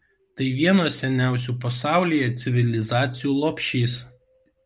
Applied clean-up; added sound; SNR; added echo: none; none; none; none.